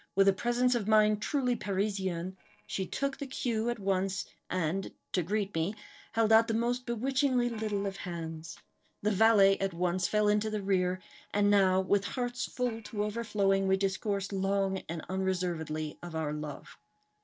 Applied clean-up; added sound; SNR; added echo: neural separator model SepFormer DNS4.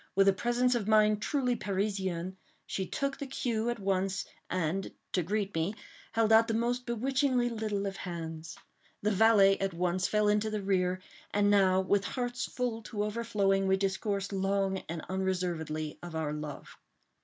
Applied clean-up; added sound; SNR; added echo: none; none; none; none.